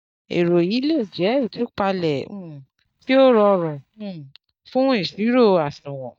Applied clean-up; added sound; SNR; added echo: neural mask model DeepFilterNet 3.